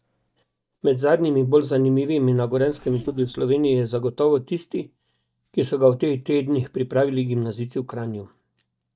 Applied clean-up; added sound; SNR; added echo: neural mask model DeepFilterNet 3.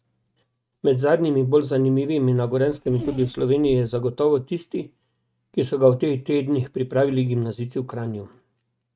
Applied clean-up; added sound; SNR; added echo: neural mask model RNNoise.